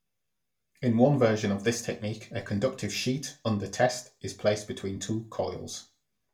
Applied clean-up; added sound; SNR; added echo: none; none; none; reverberation time 0.2 s.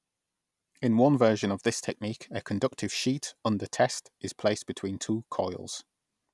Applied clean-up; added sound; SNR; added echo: none; none; none; none.